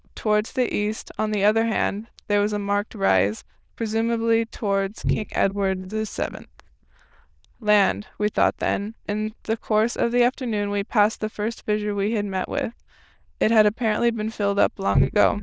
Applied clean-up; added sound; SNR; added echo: neural diffusion model UNIVERSE++.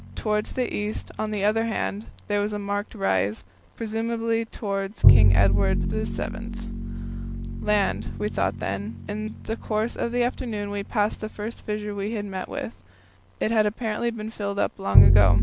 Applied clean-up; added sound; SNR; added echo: none; Bowed string instrument; -2 dB; none.